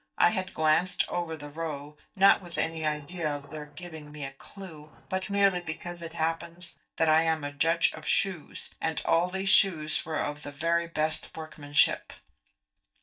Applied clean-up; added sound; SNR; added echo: neural mask model DeepFilterNet 3.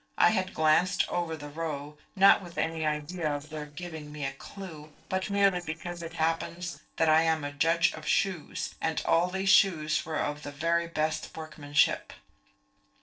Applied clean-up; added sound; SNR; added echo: neural separator model SepFormer DNS4.